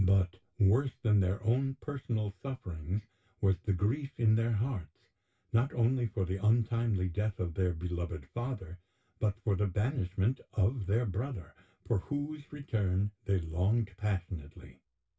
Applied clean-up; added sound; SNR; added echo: none; none; none; reverberation time 0.1 s.